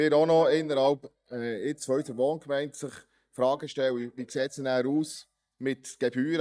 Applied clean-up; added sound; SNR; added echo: neural mask model DeepFilterNet 3.